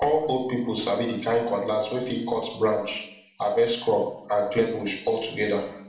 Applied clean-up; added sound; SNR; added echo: none; none; none; reverberation time 0.7 s.